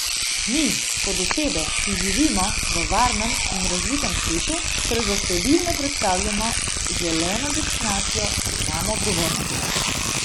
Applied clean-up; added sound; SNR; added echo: none; Gurgling / Liquid + Engine / Domestic sounds, home sounds; -3 dB; none.